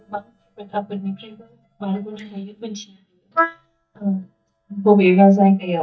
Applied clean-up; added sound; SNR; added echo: neural mask model DeepFilterNet 3.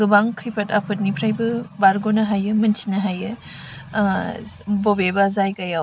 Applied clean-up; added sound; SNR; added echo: none; none; none; none.